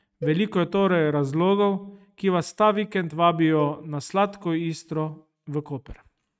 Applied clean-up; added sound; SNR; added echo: neural mask model RNNoise.